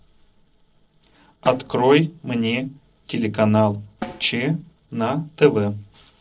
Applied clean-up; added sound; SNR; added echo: neural separator model SepFormer DNS4.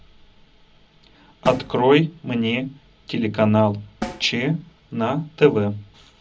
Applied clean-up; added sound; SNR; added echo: none; Snare drum; 16 dB; reverberation time 0.4 s.